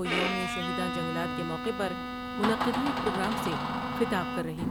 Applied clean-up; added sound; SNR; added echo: none; Door + Bowed string instrument; -1 dB; none.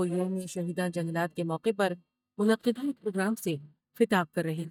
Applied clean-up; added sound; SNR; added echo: neural mask model DeepFilterNet 3.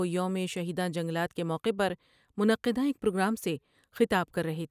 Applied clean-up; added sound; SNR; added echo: none; none; none; none.